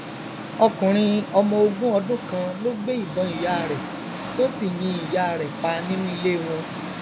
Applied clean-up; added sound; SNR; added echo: none; Engine; 9 dB; none.